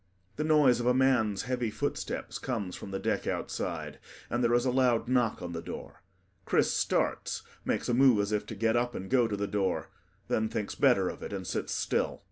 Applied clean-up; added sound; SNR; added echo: none; none; none; none.